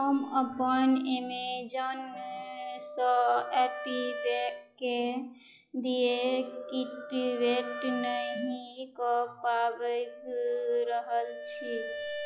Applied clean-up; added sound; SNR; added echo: classical method log-MMSE.